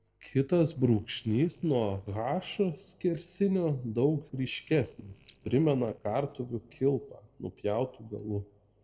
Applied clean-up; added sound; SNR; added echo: neural separator model SepFormer DNS4.